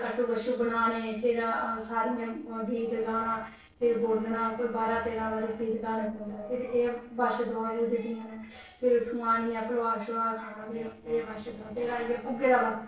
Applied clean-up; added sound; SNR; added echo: neural separator model SepFormer DNS4.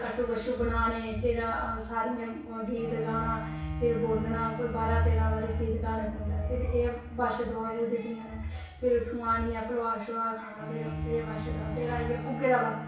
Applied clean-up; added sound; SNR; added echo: none; Bowed string instrument; 11 dB; reverberation time 0.6 s.